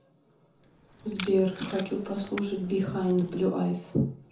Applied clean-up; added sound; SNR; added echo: none; Packing tape, duct tape; 14 dB; reverberation time 0.7 s.